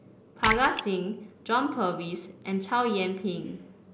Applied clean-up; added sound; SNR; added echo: none; Splash, splatter; 6 dB; none.